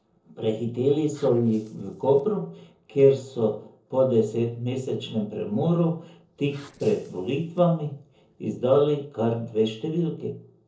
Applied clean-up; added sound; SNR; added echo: neural separator model SepFormer DNS4.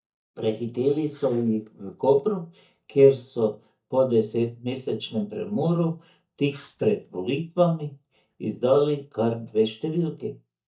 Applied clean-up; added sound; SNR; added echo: neural mask model DeepFilterNet 3.